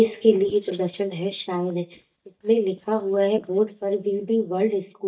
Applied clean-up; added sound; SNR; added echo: neural mask model DeepFilterNet 3.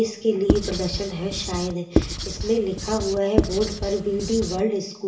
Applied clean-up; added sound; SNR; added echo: none; Writing; 2 dB; reverberation time 0.7 s.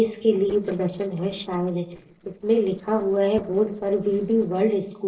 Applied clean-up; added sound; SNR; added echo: neural separator model SepFormer DNS4.